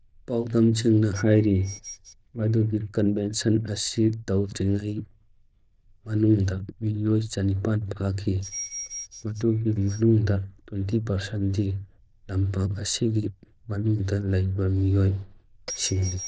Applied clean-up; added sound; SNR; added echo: neural diffusion model UNIVERSE++.